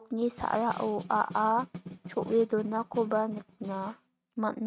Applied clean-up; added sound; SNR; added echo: neural mask model RNNoise.